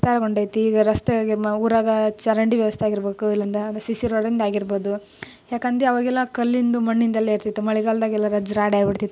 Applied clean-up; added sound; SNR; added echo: none; none; none; none.